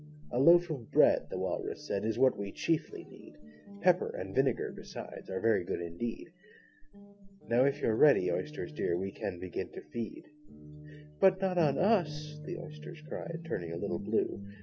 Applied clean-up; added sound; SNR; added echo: none; Guitar; 15 dB; none.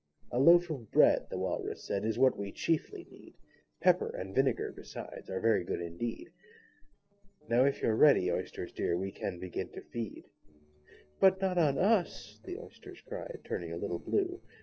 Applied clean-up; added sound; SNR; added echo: neural separator model SepFormer DNS4.